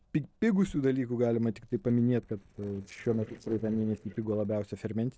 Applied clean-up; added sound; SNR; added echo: neural separator model SepFormer DNS4.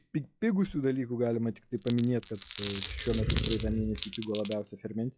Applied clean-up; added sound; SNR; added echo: classical method log-MMSE.